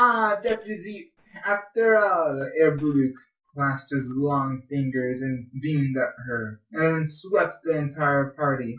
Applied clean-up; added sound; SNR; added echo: neural separator model SepFormer DNS4.